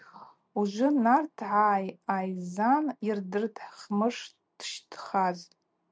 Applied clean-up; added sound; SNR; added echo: none; none; none; none.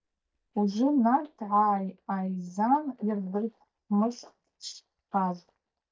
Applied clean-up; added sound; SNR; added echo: neural mask model DeepFilterNet 3.